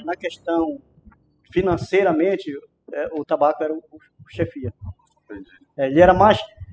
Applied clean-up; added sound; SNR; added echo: classical method spectral subtraction.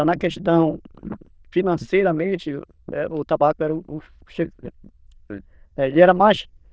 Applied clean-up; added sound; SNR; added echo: neural diffusion model UNIVERSE++.